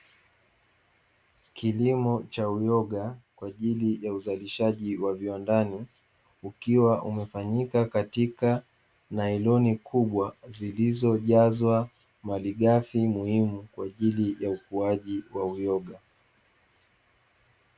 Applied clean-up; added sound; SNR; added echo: none; none; none; none.